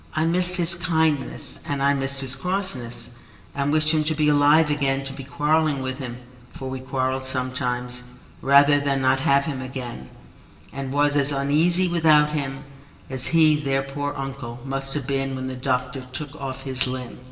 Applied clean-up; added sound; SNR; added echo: none; none; none; reverberation time 1.0 s.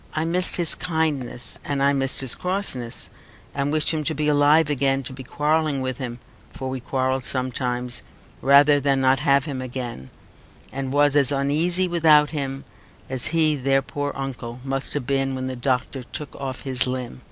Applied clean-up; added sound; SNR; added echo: none; none; none; none.